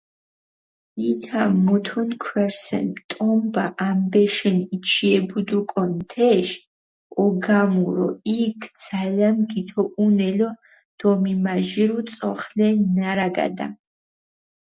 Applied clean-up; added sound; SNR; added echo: none; none; none; none.